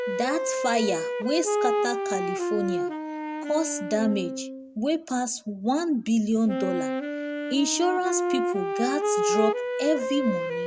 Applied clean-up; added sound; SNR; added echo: none; Wind instrument, woodwind instrument; 1 dB; none.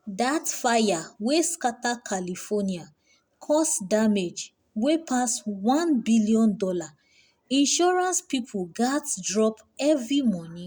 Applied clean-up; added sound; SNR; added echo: none; none; none; none.